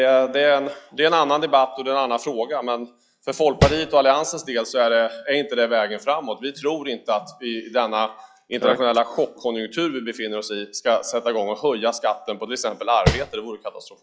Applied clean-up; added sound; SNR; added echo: classical method log-MMSE.